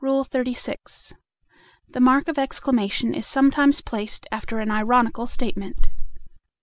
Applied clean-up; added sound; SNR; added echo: none; none; none; none.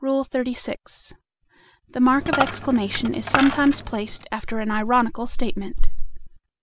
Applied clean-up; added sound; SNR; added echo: none; Coin (dropping); 7 dB; none.